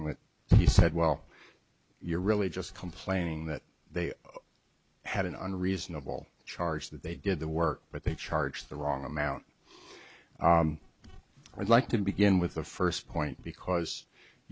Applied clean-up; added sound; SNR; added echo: none; none; none; none.